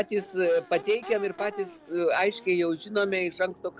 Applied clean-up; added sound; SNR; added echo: none; Crowd / Race car, auto racing / Accelerating, revving, vroom; 17 dB; none.